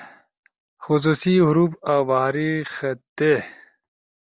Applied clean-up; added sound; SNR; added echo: none; none; none; none.